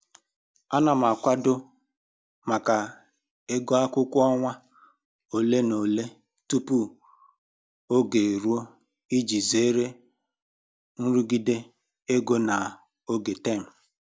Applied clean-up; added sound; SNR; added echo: none; none; none; none.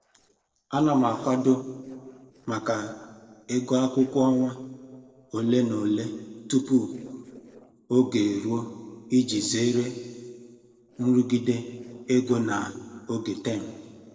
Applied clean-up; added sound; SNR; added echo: neural separator model SepFormer DNS4.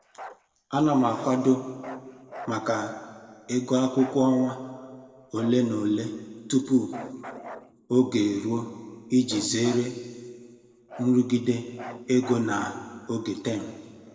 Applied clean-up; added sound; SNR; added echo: none; Bark; 19 dB; reverberation time 1.7 s.